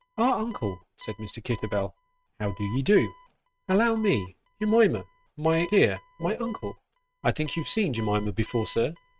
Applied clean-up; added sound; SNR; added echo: neural mask model RNNoise.